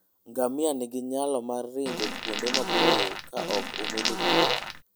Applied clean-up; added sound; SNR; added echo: none; Fart; -4 dB; none.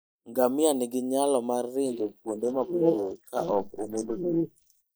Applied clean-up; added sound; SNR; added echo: neural mask model Resemble Enhance denoiser.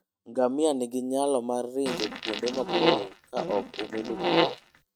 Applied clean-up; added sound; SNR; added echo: neural mask model RNNoise.